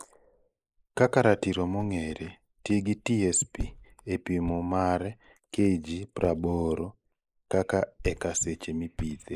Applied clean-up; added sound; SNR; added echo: neural mask model Resemble Enhance denoiser.